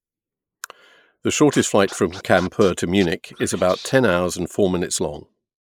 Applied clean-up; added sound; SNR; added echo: neural mask model Resemble Enhance denoiser.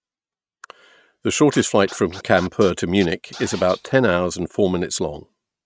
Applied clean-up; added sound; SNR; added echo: neural mask model RNNoise.